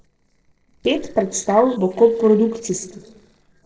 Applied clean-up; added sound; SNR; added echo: neural separator model SepFormer DNS4.